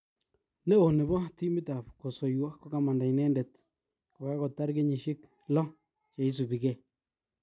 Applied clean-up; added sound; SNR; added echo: none; none; none; none.